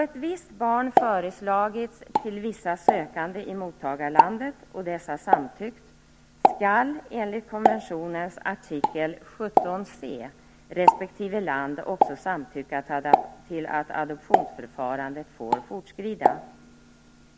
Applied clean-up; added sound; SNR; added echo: none; Explosion; -2 dB; none.